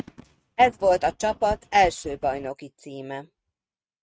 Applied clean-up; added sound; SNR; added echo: neural mask model RNNoise.